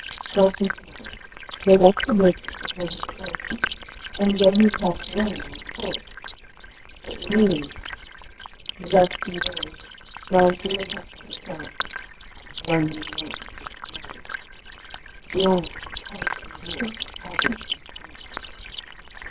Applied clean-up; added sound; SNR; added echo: neural separator model SepFormer WHAMR!.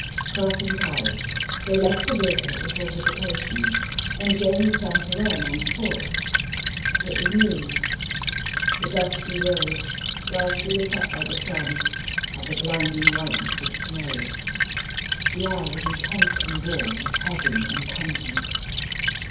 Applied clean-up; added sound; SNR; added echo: none; Stream / Trickle, dribble; -2 dB; reverberation time 0.6 s.